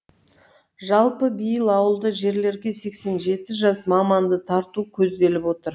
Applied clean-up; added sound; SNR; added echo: none; none; none; none.